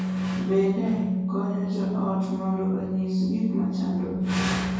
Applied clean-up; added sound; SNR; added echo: none; Organ; -1 dB; reverberation time 1.3 s.